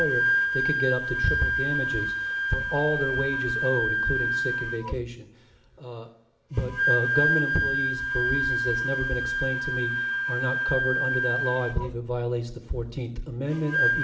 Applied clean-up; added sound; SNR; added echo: none; Wind instrument, woodwind instrument; -2 dB; reverberation time 1.3 s.